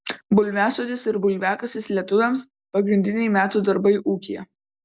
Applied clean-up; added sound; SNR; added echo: none; none; none; none.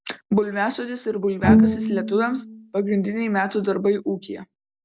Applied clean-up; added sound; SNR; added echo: none; Bowed string instrument; -1 dB; none.